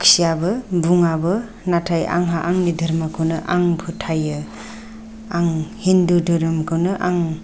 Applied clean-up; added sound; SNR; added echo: none; none; none; none.